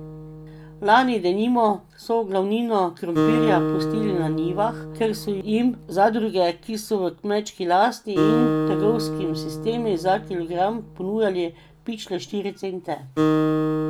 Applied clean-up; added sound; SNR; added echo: none; Acoustic guitar; 4 dB; none.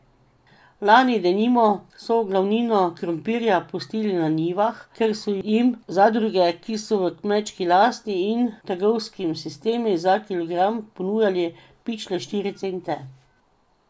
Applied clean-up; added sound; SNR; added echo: none; none; none; none.